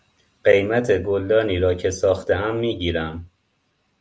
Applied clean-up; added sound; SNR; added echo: none; none; none; none.